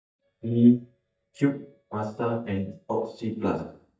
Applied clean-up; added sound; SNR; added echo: neural mask model DeepFilterNet 3.